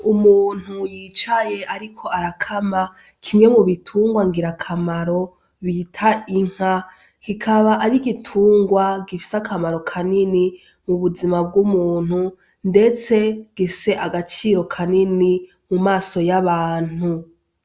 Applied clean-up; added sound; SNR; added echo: none; none; none; none.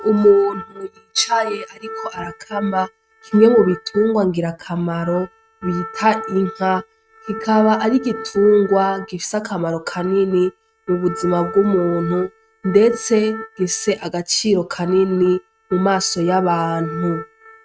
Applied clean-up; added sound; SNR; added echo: neural mask model RNNoise.